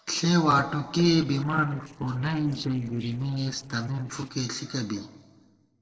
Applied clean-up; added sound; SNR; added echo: neural separator model SepFormer DNS4.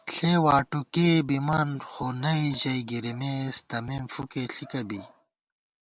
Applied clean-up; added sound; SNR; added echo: none; none; none; none.